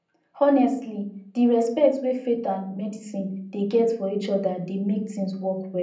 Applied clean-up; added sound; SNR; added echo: none; none; none; reverberation time 0.6 s.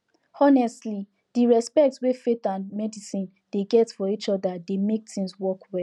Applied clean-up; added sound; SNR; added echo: none; none; none; none.